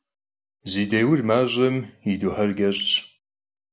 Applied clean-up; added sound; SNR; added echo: none; none; none; none.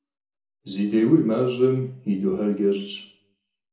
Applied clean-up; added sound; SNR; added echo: none; none; none; reverberation time 0.6 s.